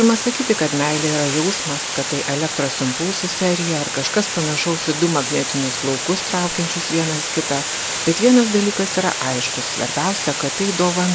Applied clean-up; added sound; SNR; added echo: none; Water; 4 dB; none.